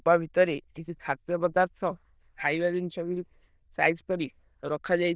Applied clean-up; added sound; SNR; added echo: neural diffusion model UNIVERSE++.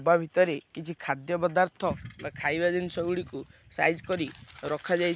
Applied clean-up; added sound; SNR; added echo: none; none; none; none.